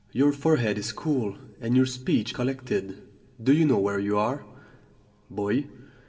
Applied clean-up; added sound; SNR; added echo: none; none; none; reverberation time 0.3 s.